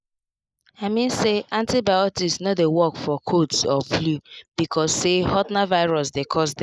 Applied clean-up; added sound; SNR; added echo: neural mask model Resemble Enhance denoiser.